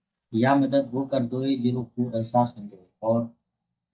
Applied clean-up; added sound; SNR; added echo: neural mask model DeepFilterNet 3.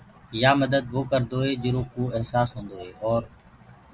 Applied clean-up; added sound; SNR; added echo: none; none; none; none.